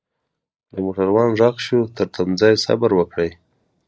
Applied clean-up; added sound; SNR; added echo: neural mask model DeepFilterNet 3.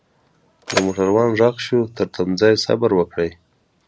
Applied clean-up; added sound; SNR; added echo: none; Mechanisms; 15 dB; none.